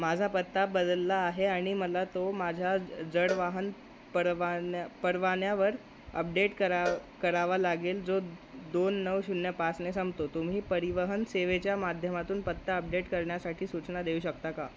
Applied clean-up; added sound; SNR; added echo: none; Cowbell; 14 dB; none.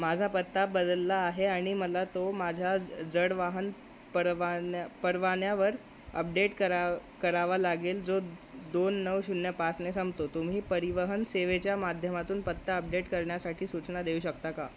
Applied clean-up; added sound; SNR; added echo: none; none; none; none.